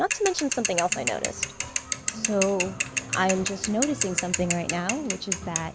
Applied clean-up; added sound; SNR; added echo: none; Mechanisms / Bicycle; 3 dB; none.